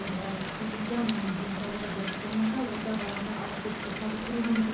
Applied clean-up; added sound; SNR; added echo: none; Rain; 5 dB; reverberation time 0.6 s.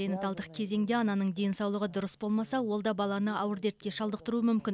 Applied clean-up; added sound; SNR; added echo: none; none; none; none.